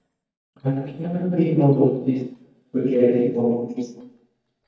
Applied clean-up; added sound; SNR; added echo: neural mask model DeepFilterNet 3.